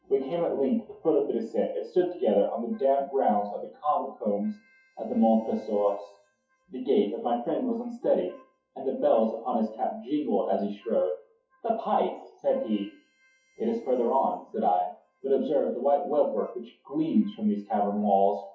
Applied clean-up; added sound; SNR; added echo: classical method WPE with log-MMSE.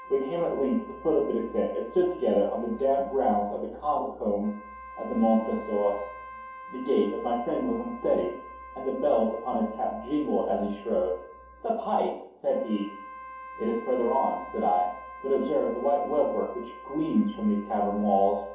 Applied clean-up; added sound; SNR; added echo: none; Wind instrument, woodwind instrument; 17 dB; reverberation time 2.8 s.